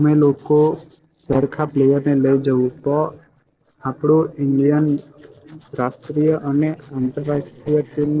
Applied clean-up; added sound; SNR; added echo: neural separator model SepFormer DNS4.